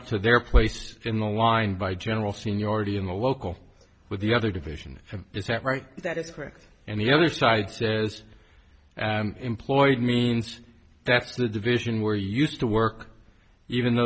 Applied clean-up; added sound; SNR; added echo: none; none; none; none.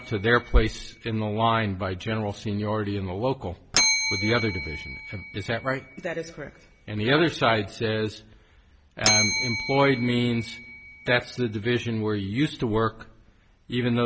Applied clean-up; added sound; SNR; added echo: none; Bell; 7 dB; none.